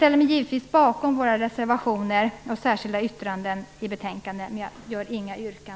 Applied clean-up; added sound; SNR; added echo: none; none; none; none.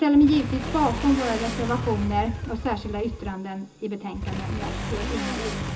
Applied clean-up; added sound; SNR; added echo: none; Motorcycle / Accelerating, revving, vroom; 6 dB; reverberation time 0.2 s.